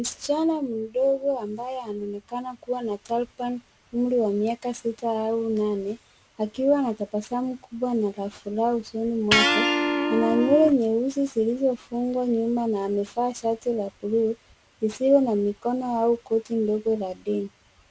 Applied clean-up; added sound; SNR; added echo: none; Electric guitar; 0 dB; none.